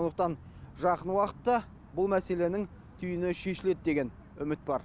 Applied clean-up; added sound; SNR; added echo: none; none; none; none.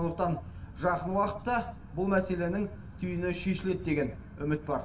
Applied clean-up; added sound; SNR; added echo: none; none; none; reverberation time 0.6 s.